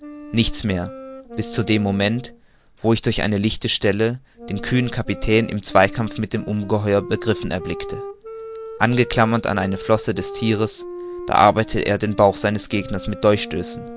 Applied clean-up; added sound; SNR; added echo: none; Wind instrument, woodwind instrument; 14 dB; none.